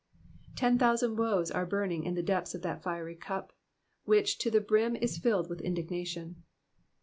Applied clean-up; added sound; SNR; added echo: none; none; none; none.